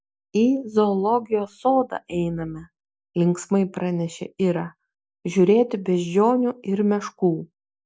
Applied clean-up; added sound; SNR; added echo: none; none; none; none.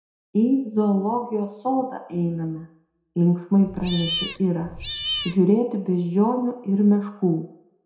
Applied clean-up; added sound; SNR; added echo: none; Cat; 6 dB; reverberation time 0.5 s.